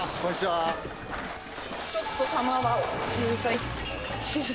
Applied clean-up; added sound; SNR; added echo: none; Shatter; 7 dB; none.